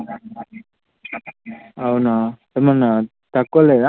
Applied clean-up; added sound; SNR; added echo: none; none; none; none.